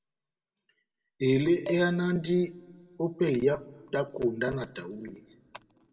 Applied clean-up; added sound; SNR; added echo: none; Dishes, pots, and pans; 17 dB; reverberation time 1.4 s.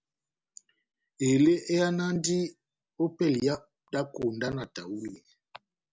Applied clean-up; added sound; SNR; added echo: none; none; none; none.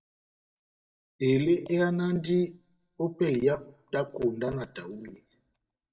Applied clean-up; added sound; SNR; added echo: neural mask model DeepFilterNet 3.